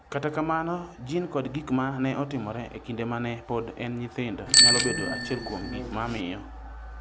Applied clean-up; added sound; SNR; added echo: none; Bicycle bell; -1 dB; none.